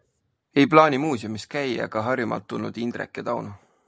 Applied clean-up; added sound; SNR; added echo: none; none; none; none.